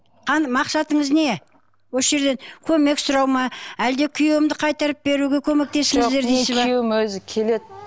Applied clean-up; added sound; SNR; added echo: none; none; none; none.